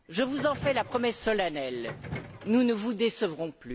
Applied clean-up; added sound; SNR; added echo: none; Subway, metro, underground; 13 dB; none.